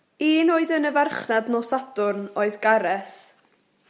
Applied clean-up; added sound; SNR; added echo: none; none; none; none.